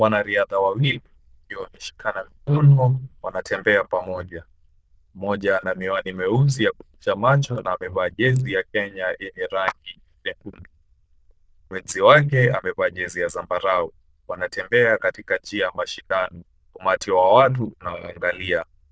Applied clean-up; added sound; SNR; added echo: neural diffusion model UNIVERSE++.